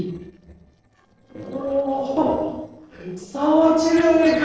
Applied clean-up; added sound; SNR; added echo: neural separator model SepFormer DNS4.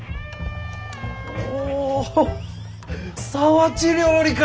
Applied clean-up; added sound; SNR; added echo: none; none; none; none.